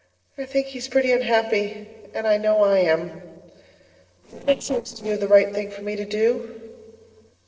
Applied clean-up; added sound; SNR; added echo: neural separator model SepFormer DNS4.